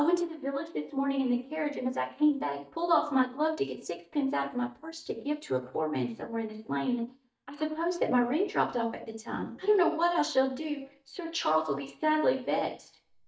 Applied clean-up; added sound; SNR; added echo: neural mask model DeepFilterNet 3.